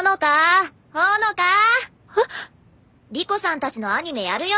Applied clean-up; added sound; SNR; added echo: none; none; none; none.